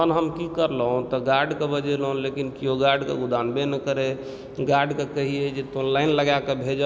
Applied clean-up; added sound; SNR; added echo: none; none; none; none.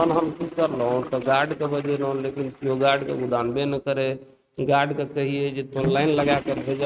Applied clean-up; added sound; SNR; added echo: neural mask model RNNoise.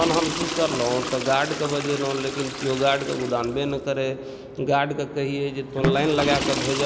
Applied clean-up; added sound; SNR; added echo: none; Toilet flush / Water; 6 dB; none.